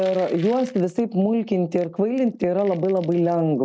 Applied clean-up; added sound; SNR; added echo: neural mask model RNNoise.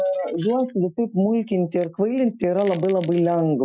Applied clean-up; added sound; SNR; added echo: classical method Wiener filter.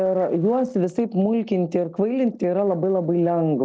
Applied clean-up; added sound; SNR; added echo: neural separator model SepFormer DNS4.